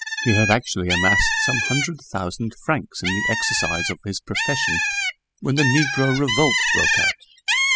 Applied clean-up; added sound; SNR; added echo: classical method spectral subtraction.